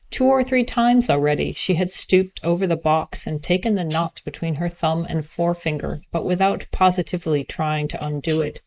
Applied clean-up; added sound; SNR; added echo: neural mask model Resemble Enhance denoiser.